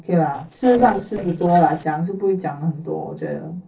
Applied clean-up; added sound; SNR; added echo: neural separator model SepFormer DNS4.